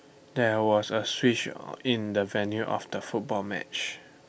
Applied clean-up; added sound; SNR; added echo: none; none; none; none.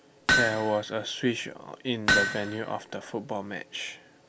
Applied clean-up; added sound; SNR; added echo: none; Hammer; -2 dB; none.